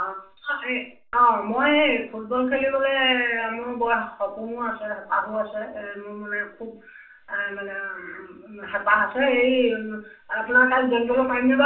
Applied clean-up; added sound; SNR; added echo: none; none; none; reverberation time 0.4 s.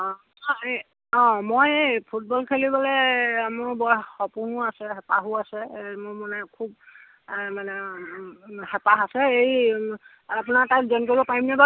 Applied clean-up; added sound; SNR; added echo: none; none; none; none.